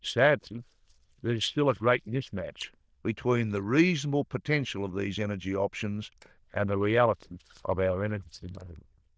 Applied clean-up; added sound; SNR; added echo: neural diffusion model UNIVERSE++.